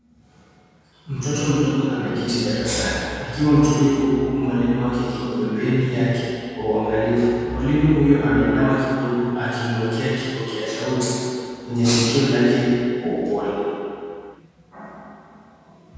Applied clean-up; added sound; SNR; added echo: none; Organ; 20 dB; reverberation time 2.2 s.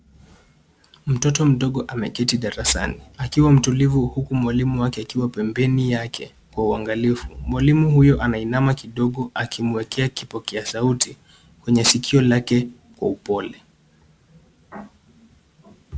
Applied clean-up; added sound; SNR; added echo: none; none; none; none.